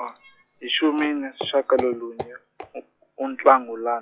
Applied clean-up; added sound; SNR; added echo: classical method log-MMSE.